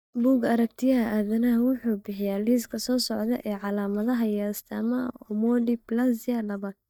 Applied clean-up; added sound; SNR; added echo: neural mask model DeepFilterNet 3.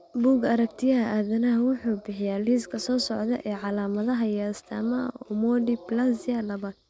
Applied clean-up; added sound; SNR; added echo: none; none; none; none.